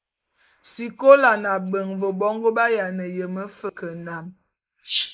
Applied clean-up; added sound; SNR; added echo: neural mask model Resemble Enhance denoiser.